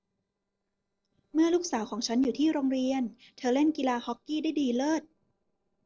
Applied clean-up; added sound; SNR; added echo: neural separator model SepFormer DNS4.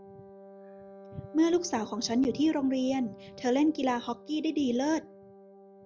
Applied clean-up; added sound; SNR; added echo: none; Wind instrument, woodwind instrument; 19 dB; none.